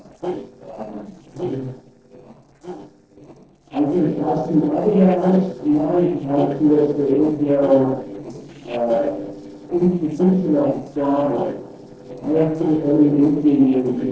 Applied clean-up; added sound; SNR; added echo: neural separator model SepFormer DNS4.